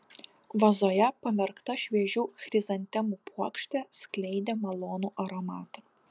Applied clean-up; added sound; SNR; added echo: none; none; none; none.